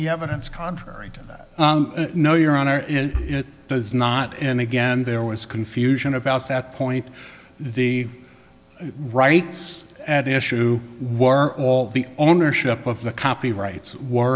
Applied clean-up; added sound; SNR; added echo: none; none; none; none.